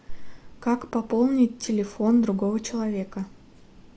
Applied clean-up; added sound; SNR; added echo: none; none; none; none.